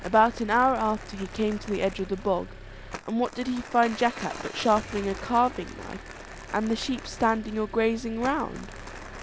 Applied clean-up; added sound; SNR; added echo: none; Engine + Crumpling, crinkling; 13 dB; none.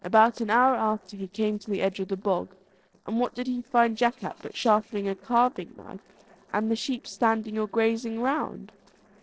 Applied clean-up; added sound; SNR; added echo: neural separator model SepFormer DNS4.